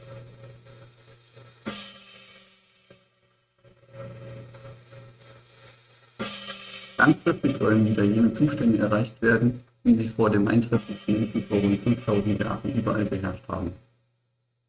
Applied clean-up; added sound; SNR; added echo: neural mask model RNNoise.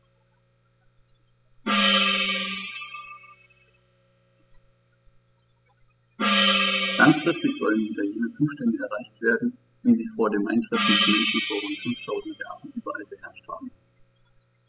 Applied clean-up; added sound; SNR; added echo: classical method spectral subtraction.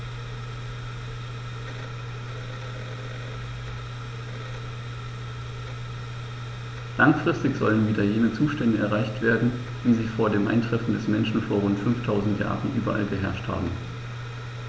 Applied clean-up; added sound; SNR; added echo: none; none; none; none.